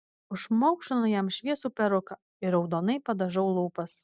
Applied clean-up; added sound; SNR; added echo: none; none; none; none.